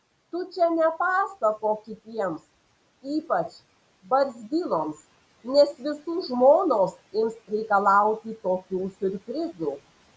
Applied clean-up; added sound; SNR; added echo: none; none; none; none.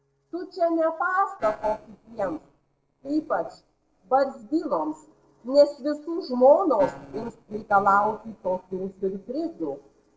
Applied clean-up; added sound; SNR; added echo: neural separator model SepFormer DNS4.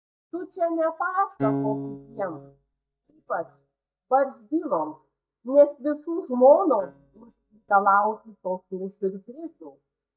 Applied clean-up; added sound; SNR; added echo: neural mask model DeepFilterNet 3.